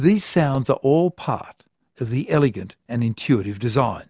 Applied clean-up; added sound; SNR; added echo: none; none; none; none.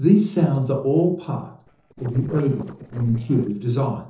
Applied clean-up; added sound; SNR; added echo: neural separator model SepFormer DNS4.